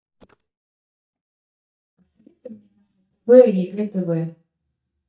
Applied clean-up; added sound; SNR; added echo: neural mask model DeepFilterNet 3.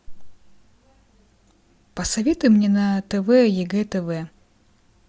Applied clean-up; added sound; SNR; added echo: none; none; none; none.